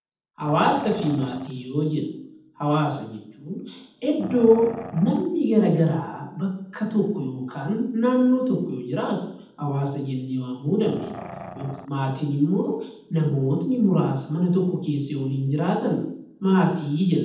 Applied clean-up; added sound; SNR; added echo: neural separator model SepFormer DNS4.